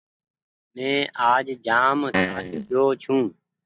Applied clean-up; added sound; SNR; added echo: neural mask model DeepFilterNet 3.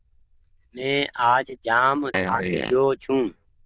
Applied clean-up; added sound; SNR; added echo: neural diffusion model UNIVERSE++.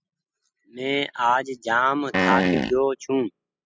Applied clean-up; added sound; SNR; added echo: classical method spectral subtraction.